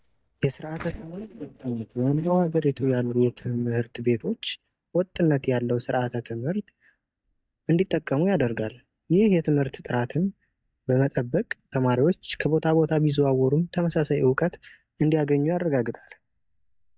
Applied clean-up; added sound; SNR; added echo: neural mask model DeepFilterNet 3.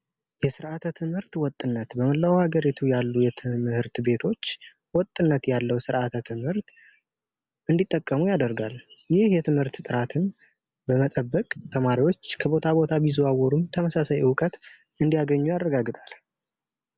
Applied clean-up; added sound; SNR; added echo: none; none; none; none.